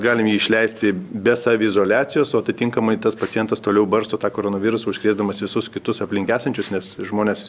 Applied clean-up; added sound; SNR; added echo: none; none; none; none.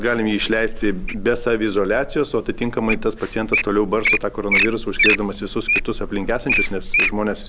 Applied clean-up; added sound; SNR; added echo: none; Wild animals; 2 dB; none.